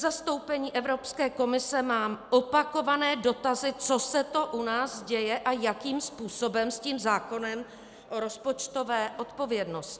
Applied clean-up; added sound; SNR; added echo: none; none; none; none.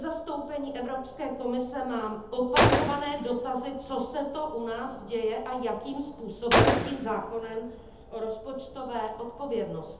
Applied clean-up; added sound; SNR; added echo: none; Gunshot, gunfire; 0 dB; reverberation time 0.7 s.